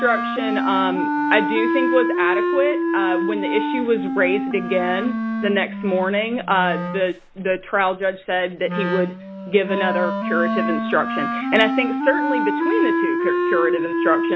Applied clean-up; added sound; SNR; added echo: none; Wind instrument, woodwind instrument; 1 dB; none.